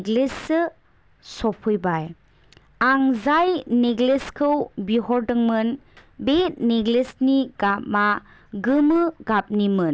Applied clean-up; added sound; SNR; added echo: none; none; none; none.